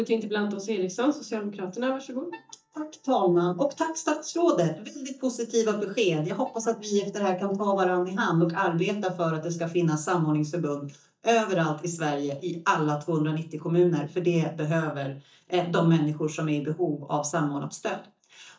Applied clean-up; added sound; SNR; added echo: neural mask model DeepFilterNet 3.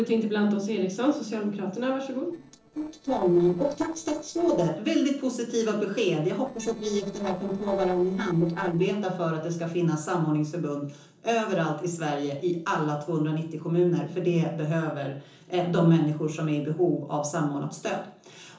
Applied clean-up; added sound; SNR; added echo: neural separator model SepFormer DNS4.